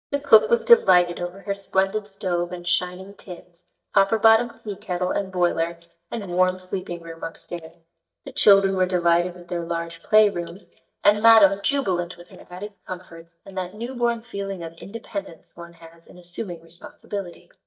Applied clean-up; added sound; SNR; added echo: neural mask model DeepFilterNet 3.